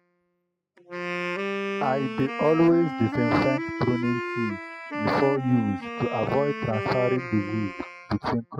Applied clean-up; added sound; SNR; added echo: classical method spectral subtraction.